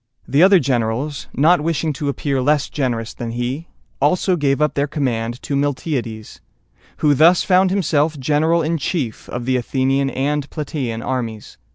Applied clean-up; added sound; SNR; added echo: none; none; none; none.